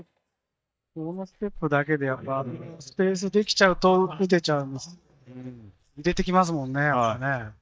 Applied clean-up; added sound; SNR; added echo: neural mask model DeepFilterNet 3.